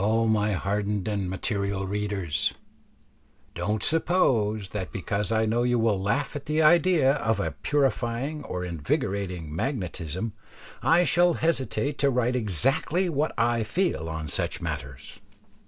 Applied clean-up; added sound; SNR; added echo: none; Burping, eructation; 17 dB; none.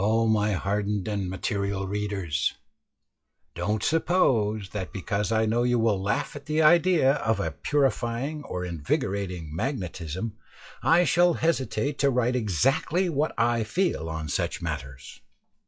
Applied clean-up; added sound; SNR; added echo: classical method log-MMSE.